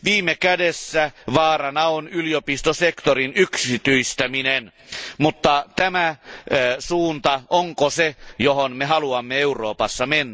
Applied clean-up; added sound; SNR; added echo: none; none; none; none.